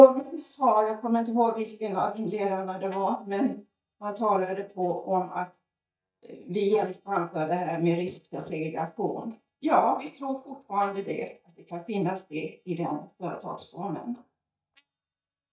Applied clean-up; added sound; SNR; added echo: neural mask model DeepFilterNet 3.